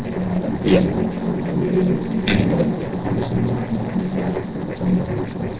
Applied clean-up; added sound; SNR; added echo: neural separator model SepFormer DNS4.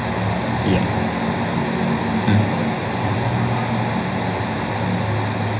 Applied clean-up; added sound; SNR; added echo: none; Thump, thud; 17 dB; reverberation time 0.5 s.